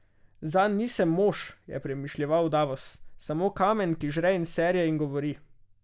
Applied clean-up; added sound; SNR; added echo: none; none; none; none.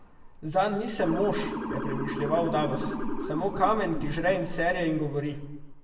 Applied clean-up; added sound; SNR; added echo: none; Motor vehicle (road) / Siren; 8 dB; reverberation time 0.7 s.